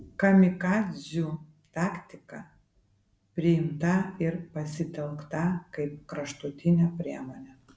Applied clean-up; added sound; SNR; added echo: none; none; none; none.